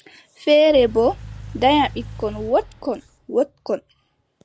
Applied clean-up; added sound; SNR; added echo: none; Engine / Car; 17 dB; none.